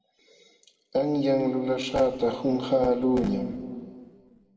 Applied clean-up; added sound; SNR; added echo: none; none; none; reverberation time 1.9 s.